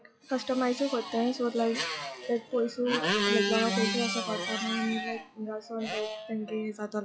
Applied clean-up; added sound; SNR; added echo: classical method log-MMSE.